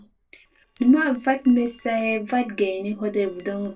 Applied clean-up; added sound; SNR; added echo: neural separator model SepFormer DNS4.